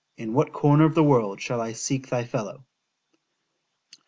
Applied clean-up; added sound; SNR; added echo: none; none; none; none.